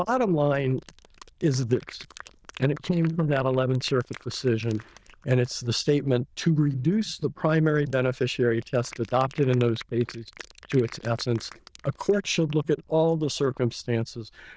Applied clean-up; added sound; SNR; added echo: neural diffusion model UNIVERSE++.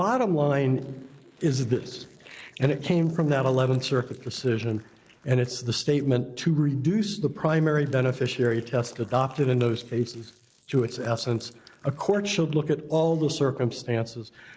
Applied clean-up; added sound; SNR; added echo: neural mask model Resemble Enhance denoiser.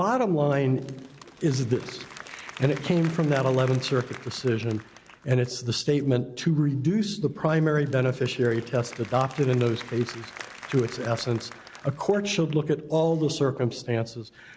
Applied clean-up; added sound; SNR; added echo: none; Applause / Crowd; 20 dB; none.